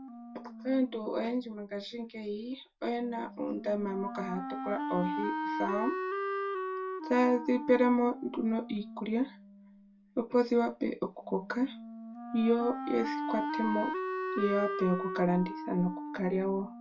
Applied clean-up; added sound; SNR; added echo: none; Wind instrument, woodwind instrument; 6 dB; reverberation time 0.2 s.